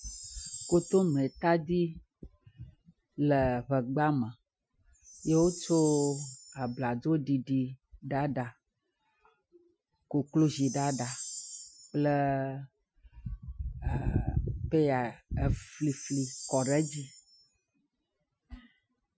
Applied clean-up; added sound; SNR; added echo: classical method Wiener filter.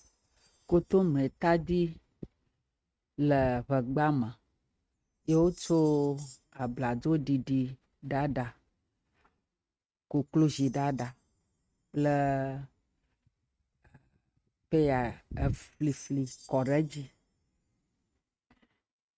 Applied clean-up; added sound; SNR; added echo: neural mask model RNNoise.